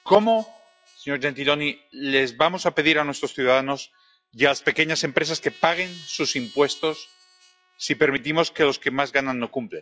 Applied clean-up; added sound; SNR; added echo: classical method log-MMSE.